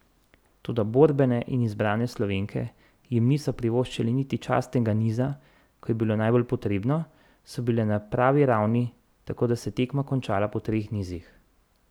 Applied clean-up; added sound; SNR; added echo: none; none; none; none.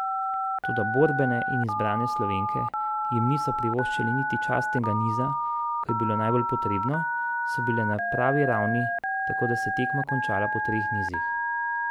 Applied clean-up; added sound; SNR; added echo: none; Telephone; -1 dB; none.